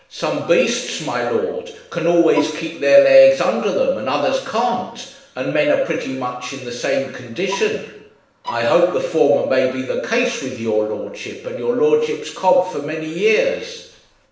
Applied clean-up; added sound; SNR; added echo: neural separator model SepFormer DNS4.